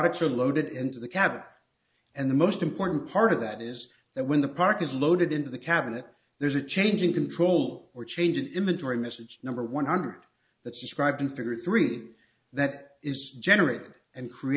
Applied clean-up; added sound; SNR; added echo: none; none; none; none.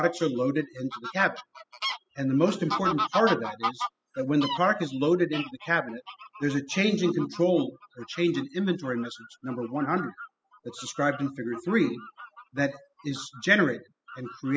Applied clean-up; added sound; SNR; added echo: classical method spectral subtraction.